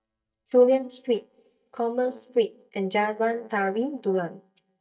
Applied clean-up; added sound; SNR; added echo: neural mask model DeepFilterNet 3.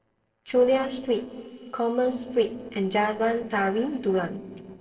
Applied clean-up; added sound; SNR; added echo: neural separator model SepFormer DNS4.